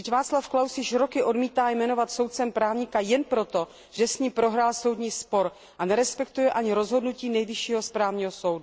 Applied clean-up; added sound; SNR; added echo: none; none; none; none.